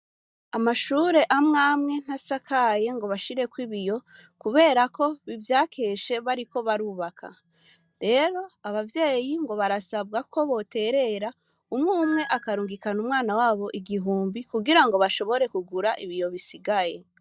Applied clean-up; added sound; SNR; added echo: neural mask model DeepFilterNet 3.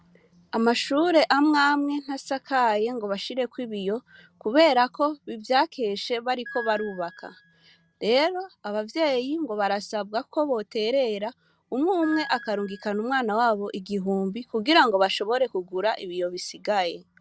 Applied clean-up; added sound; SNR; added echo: none; Piano; 17 dB; none.